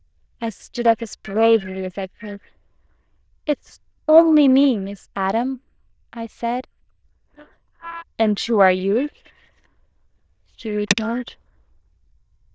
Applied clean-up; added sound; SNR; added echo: neural diffusion model UNIVERSE++.